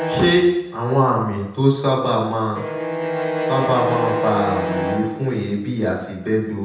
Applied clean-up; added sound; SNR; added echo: none; Bowed string instrument; 6 dB; reverberation time 0.9 s.